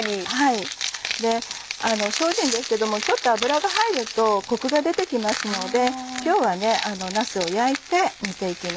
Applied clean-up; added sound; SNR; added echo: none; none; none; none.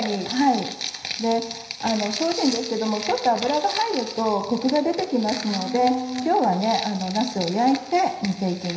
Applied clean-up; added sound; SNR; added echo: none; none; none; reverberation time 0.9 s.